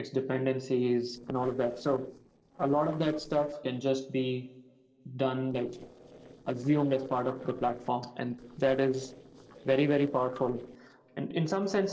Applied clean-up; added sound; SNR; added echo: neural separator model SepFormer DNS4.